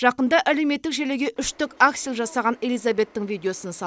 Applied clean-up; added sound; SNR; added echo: none; none; none; none.